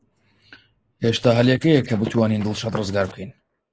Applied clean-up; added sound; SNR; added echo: neural mask model Resemble Enhance denoiser.